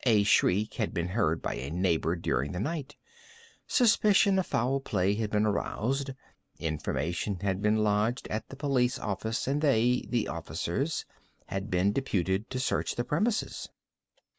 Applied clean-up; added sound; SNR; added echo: none; none; none; none.